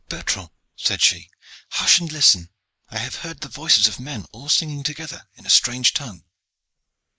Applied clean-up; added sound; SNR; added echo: neural mask model Resemble Enhance denoiser.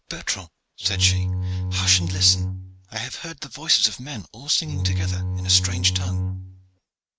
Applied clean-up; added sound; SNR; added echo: neural mask model RNNoise.